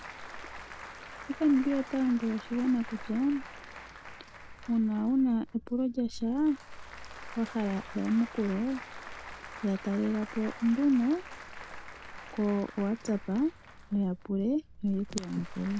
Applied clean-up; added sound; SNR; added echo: none; Applause / Crowd; 14 dB; none.